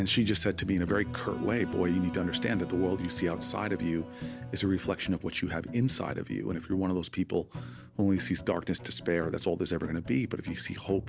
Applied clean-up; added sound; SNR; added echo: none; none; none; none.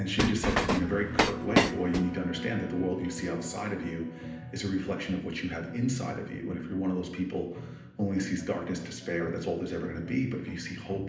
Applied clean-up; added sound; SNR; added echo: none; Train; -3 dB; reverberation time 0.8 s.